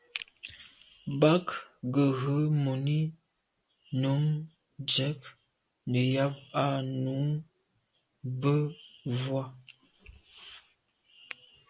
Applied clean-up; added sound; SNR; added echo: none; none; none; none.